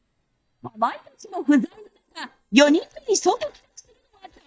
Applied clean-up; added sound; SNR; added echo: neural mask model DeepFilterNet 3.